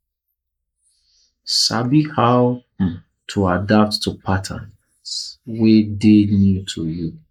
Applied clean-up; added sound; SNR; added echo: neural mask model Resemble Enhance denoiser.